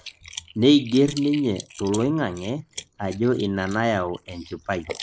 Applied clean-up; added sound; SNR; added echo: neural mask model Resemble Enhance denoiser.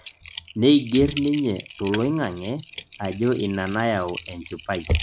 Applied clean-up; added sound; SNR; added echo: none; Typing; 9 dB; none.